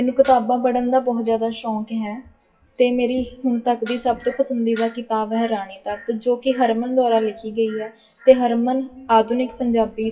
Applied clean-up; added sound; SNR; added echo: classical method WPE with log-MMSE.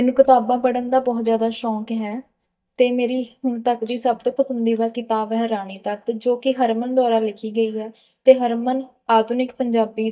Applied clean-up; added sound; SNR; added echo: neural mask model DeepFilterNet 3.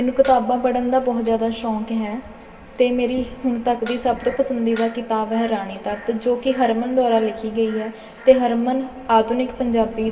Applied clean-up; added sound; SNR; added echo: none; Dishes, pots, and pans; 18 dB; reverberation time 1.7 s.